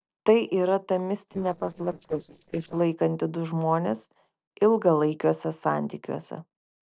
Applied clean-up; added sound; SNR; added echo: neural separator model SepFormer DNS4.